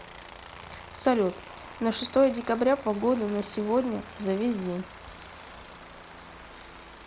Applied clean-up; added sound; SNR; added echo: none; Aircraft; 17 dB; none.